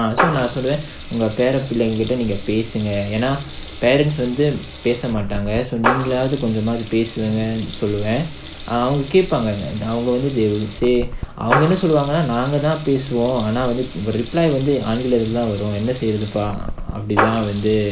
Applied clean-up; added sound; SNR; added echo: none; Water tap, faucet / Liquid; 8 dB; none.